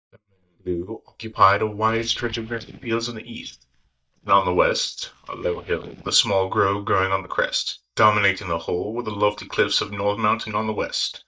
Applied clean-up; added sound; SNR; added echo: neural mask model DeepFilterNet 3.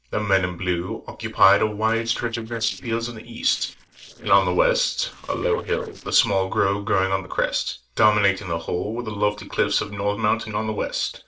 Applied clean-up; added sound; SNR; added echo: neural separator model SepFormer DNS4.